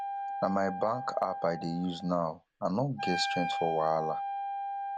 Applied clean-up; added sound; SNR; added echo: none; Wind instrument, woodwind instrument; 4 dB; none.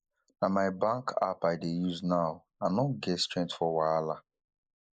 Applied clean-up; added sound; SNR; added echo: neural mask model Resemble Enhance denoiser.